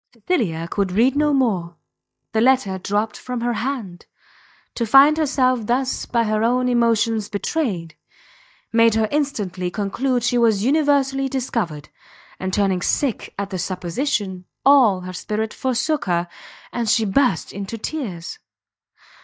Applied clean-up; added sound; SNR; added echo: neural mask model DeepFilterNet 3.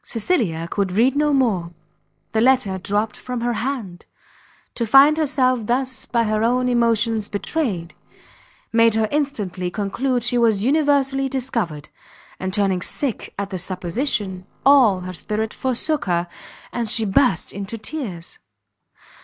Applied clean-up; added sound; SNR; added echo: neural separator model SepFormer DNS4.